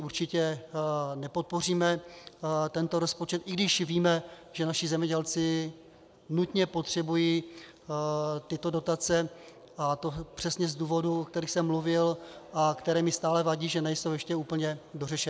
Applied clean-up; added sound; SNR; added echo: none; none; none; none.